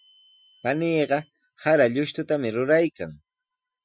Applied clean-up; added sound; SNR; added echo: classical method Wiener filter.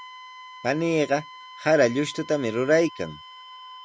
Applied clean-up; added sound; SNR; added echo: none; Wind instrument, woodwind instrument; 18 dB; none.